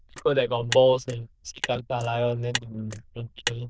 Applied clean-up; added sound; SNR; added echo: neural diffusion model UNIVERSE++.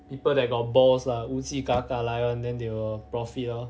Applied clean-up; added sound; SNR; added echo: none; none; none; none.